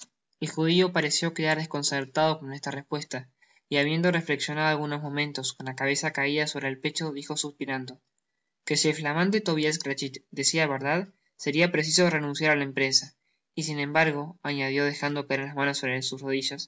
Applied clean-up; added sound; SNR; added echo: none; none; none; none.